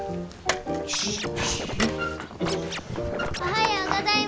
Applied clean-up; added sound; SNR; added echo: none; Scratching (performance technique); 7 dB; none.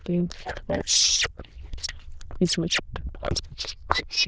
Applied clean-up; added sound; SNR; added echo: neural diffusion model UNIVERSE++.